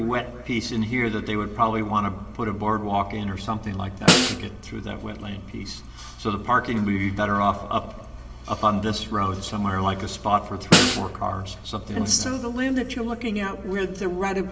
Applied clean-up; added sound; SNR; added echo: none; Snare drum; -2 dB; reverberation time 2.0 s.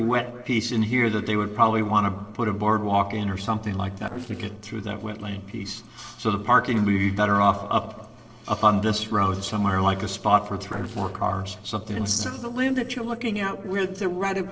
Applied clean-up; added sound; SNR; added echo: neural separator model SepFormer DNS4.